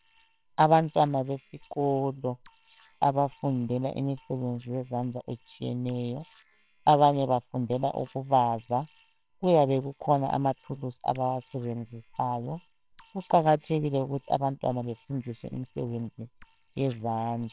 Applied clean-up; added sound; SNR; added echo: neural separator model SepFormer WHAMR!.